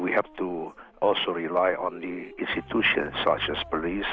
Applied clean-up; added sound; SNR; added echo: none; Crackle + Drip; 20 dB; none.